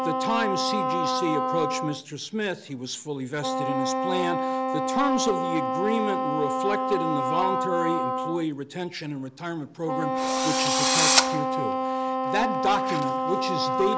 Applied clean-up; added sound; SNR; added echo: none; Drill + Wind instrument, woodwind instrument; -3 dB; none.